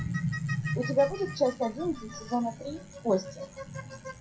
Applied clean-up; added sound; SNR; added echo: classical method WPE with log-MMSE.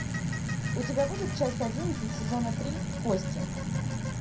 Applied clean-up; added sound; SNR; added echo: none; Bicycle; 11 dB; reverberation time 0.2 s.